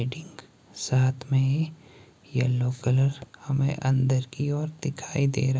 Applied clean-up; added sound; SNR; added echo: none; none; none; none.